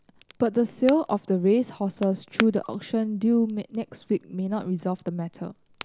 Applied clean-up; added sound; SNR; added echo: none; Crackle; 16 dB; none.